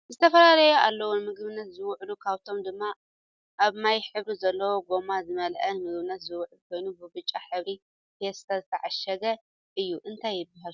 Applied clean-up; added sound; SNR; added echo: none; none; none; none.